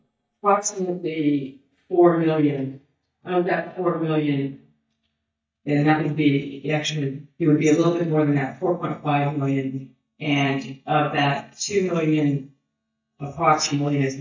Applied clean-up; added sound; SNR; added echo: neural mask model DeepFilterNet 3.